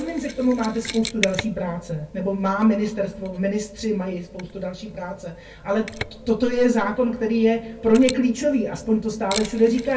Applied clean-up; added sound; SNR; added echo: none; Mechanisms; 15 dB; reverberation time 0.2 s.